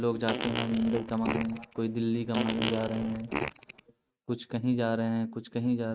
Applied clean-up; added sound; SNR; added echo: neural mask model RNNoise.